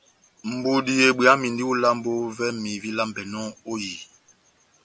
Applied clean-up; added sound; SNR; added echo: none; none; none; none.